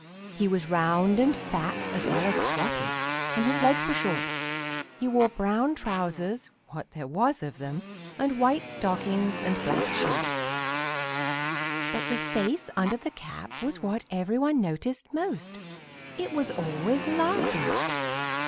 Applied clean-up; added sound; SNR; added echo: none; Motorcycle; 3 dB; none.